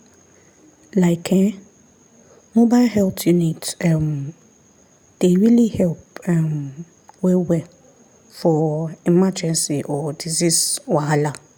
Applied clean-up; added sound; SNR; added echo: none; none; none; none.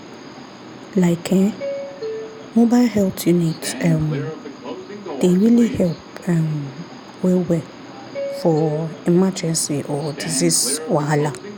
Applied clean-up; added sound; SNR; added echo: none; Subway, metro, underground; 12 dB; none.